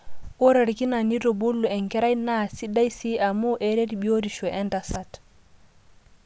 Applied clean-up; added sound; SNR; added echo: none; none; none; none.